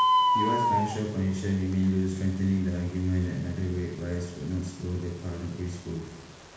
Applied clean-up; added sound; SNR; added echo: none; Bird; 2 dB; reverberation time 1.1 s.